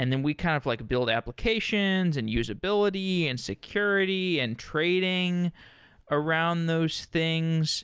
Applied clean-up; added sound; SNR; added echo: none; none; none; none.